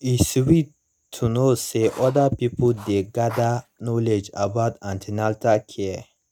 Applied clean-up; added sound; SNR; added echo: neural mask model RNNoise.